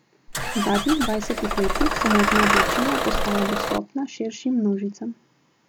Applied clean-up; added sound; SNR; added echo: none; Engine starting / Bus; -2 dB; none.